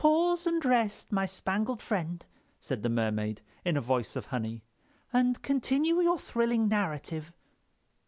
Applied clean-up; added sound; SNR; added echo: none; none; none; none.